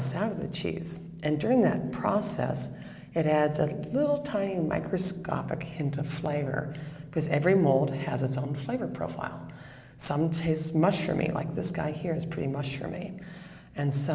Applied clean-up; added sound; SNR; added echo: none; none; none; none.